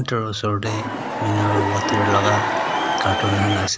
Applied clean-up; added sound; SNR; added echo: none; Crowd / Cheering; 0 dB; none.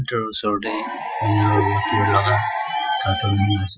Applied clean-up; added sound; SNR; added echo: classical method Wiener filter.